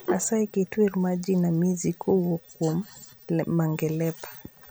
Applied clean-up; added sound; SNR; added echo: none; Hands; 15 dB; none.